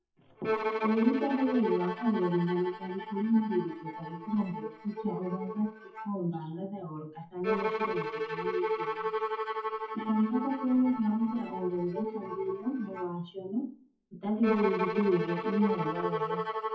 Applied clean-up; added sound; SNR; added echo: classical method WPE with log-MMSE.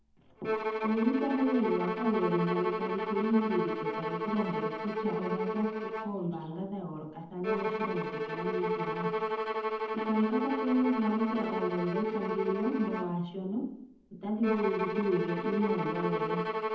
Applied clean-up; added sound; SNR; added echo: none; Bowed string instrument; 2 dB; reverberation time 0.8 s.